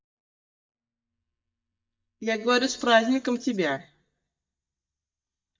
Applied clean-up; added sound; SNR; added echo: neural mask model DeepFilterNet 3.